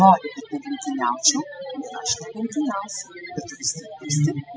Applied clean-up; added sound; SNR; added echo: classical method spectral subtraction.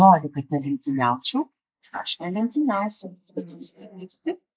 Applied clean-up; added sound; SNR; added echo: neural mask model Resemble Enhance denoiser.